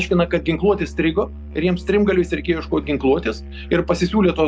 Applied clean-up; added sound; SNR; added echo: none; Musical instrument; 14 dB; none.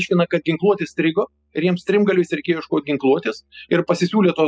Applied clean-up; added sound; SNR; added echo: classical method spectral subtraction.